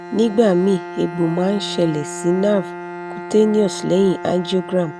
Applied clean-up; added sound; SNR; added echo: none; Bowed string instrument; 12 dB; none.